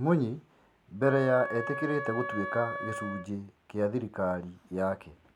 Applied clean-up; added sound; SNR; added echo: none; Wind instrument, woodwind instrument; 6 dB; none.